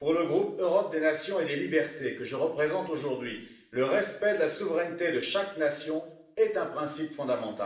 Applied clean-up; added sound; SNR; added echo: none; none; none; reverberation time 0.6 s.